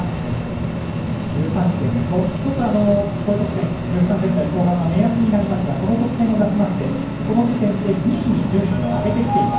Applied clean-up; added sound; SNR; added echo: none; Microwave oven; 7 dB; reverberation time 0.9 s.